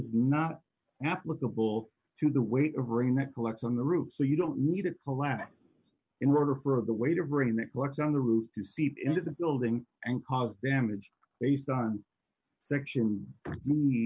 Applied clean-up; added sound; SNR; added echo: none; none; none; none.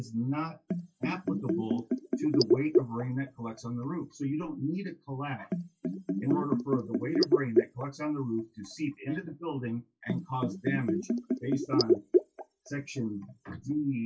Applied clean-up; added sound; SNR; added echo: classical method WPE with log-MMSE.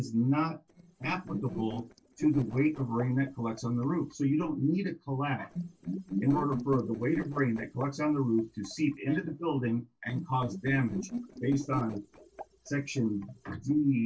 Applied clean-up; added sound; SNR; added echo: neural separator model SepFormer DNS4.